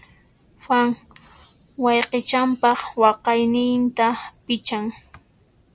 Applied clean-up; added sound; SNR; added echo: none; none; none; none.